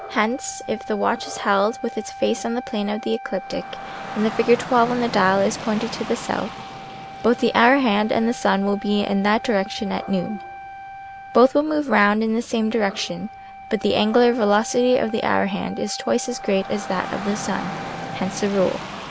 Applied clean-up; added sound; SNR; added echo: none; Rain / Dog + Wind instrument, woodwind instrument; 13 dB; none.